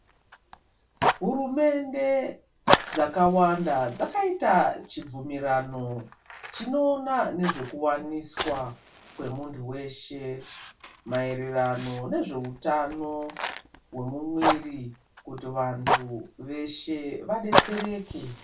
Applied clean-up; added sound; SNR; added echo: none; Fire; 4 dB; reverberation time 0.2 s.